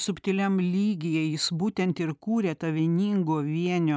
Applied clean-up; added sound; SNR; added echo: none; none; none; none.